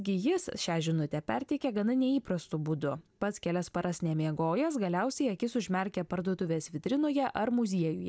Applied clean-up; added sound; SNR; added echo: none; none; none; none.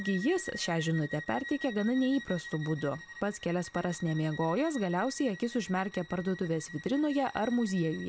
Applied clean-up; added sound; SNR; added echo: none; Bowed string instrument; 14 dB; none.